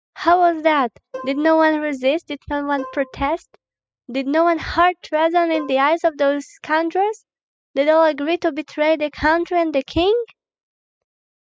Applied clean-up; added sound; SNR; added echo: classical method spectral subtraction.